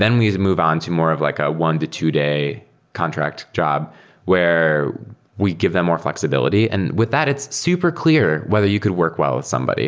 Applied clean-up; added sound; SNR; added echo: none; none; none; none.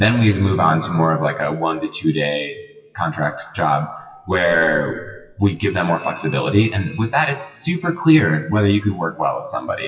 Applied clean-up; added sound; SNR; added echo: classical method WPE with log-MMSE.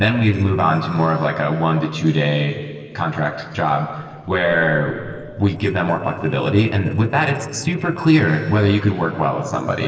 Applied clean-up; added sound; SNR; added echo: neural separator model SepFormer DNS4.